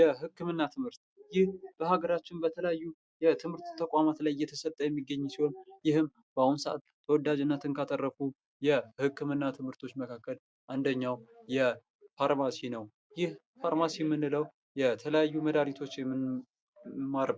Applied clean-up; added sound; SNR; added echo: none; none; none; none.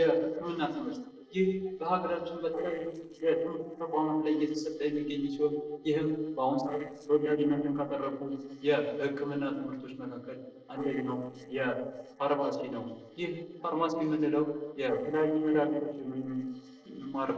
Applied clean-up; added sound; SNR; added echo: neural separator model SepFormer DNS4.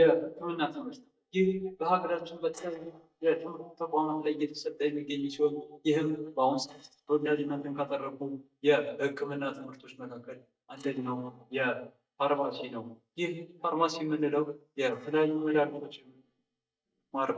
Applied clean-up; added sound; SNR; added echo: neural mask model DeepFilterNet 3.